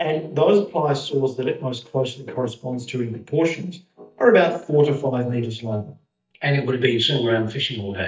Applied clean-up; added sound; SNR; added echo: neural mask model DeepFilterNet 3.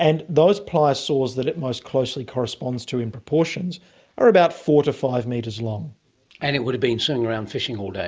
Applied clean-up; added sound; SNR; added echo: none; none; none; none.